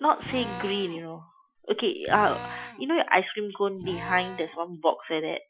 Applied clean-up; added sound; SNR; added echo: classical method Wiener filter.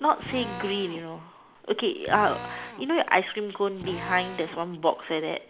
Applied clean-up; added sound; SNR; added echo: none; Drill; 13 dB; none.